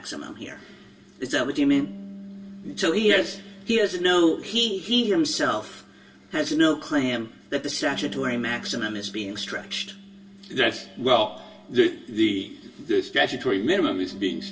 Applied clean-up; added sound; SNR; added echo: none; Bass guitar; 19 dB; reverberation time 0.2 s.